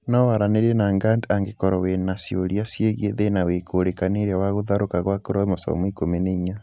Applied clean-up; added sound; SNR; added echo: none; none; none; none.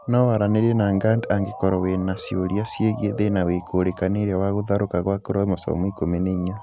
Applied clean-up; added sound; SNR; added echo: none; Motor vehicle (road) / Siren; 17 dB; none.